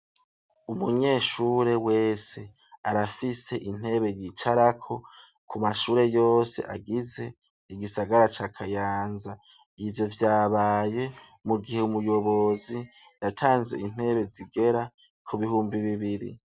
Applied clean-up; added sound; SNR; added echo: none; none; none; none.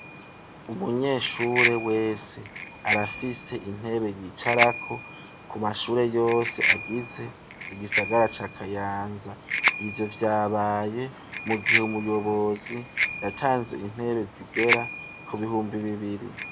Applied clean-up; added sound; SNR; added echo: none; Bicycle bell; 3 dB; none.